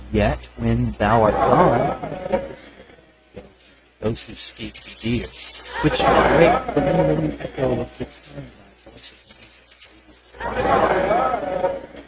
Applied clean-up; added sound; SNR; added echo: neural mask model RNNoise.